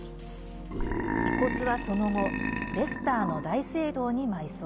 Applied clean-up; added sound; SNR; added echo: none; Burping, eructation; 1 dB; none.